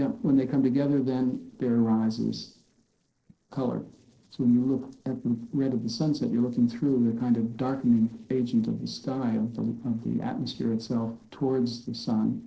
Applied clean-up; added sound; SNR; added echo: neural separator model SepFormer DNS4.